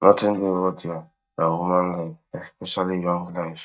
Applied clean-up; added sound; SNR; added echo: neural mask model DeepFilterNet 3.